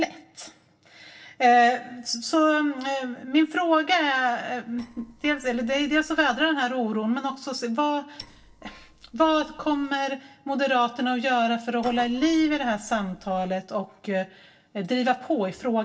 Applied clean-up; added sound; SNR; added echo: neural separator model SepFormer DNS4.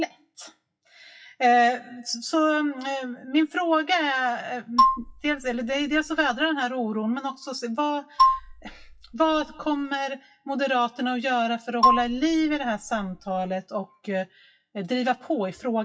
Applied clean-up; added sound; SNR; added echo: classical method WPE with log-MMSE.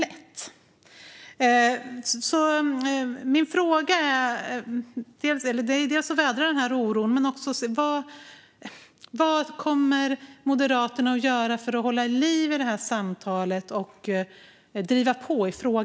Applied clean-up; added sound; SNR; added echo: none; none; none; none.